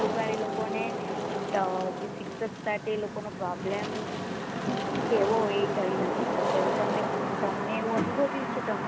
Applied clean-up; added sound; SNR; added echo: none; Wind / Rain; -1 dB; none.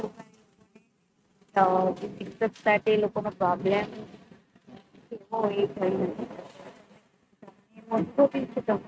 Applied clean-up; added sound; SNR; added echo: neural mask model RNNoise.